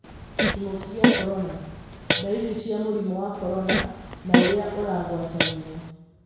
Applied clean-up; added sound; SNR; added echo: none; Fart; -4 dB; reverberation time 1.1 s.